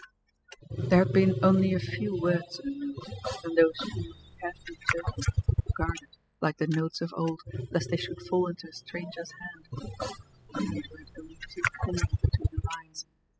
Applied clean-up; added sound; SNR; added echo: classical method spectral subtraction.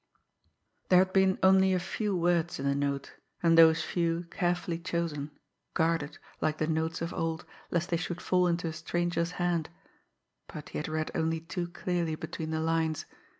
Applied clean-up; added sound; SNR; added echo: none; none; none; none.